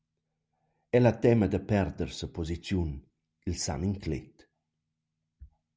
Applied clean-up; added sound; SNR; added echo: none; none; none; none.